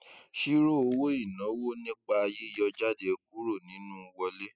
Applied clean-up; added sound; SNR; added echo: classical method spectral subtraction.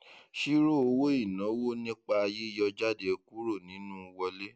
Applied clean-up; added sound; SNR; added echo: none; none; none; none.